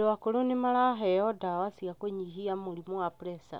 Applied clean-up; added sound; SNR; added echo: none; none; none; none.